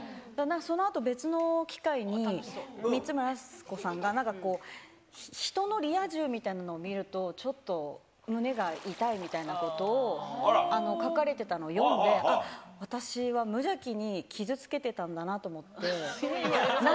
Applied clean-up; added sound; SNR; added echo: none; Water / Splash, splatter; 19 dB; none.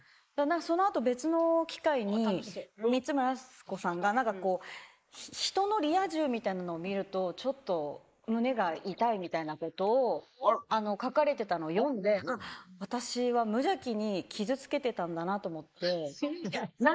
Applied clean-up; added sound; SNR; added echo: neural mask model Resemble Enhance denoiser.